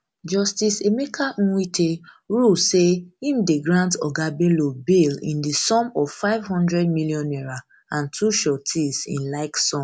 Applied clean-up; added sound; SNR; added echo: none; none; none; none.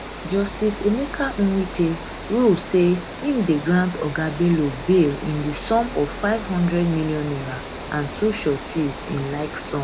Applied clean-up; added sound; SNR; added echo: none; Water; 11 dB; none.